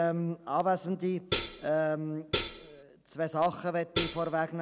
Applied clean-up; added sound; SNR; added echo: none; Hi-hat; -4 dB; none.